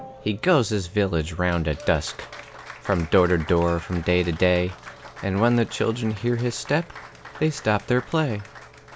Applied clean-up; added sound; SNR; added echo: none; Applause; 19 dB; none.